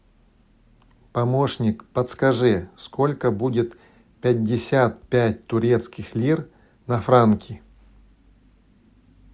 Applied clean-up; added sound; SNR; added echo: none; none; none; none.